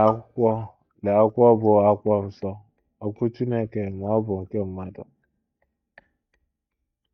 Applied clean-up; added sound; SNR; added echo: neural mask model DeepFilterNet 3.